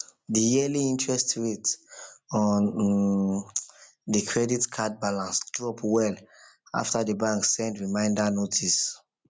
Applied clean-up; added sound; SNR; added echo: none; none; none; none.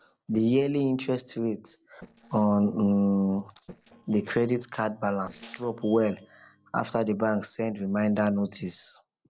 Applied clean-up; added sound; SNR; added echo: neural separator model SepFormer DNS4.